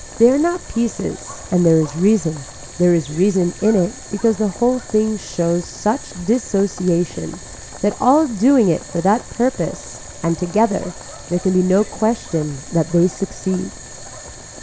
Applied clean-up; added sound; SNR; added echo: none; Boiling + Dog; 16 dB; none.